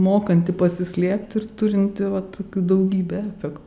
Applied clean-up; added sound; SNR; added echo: none; none; none; none.